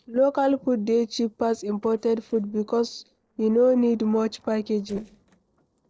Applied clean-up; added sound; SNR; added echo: neural separator model SepFormer DNS4.